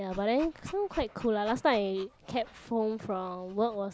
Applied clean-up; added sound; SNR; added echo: none; Dog; 19 dB; none.